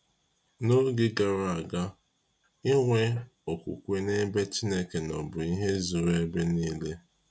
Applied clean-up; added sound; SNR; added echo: none; none; none; none.